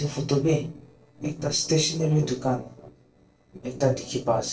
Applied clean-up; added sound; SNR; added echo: neural separator model SepFormer DNS4.